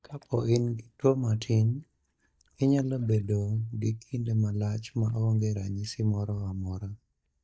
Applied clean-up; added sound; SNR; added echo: neural mask model DeepFilterNet 3.